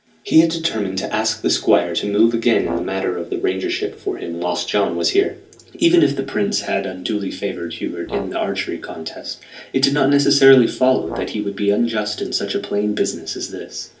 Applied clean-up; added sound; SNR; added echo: none; Brass instrument; 15 dB; reverberation time 0.3 s.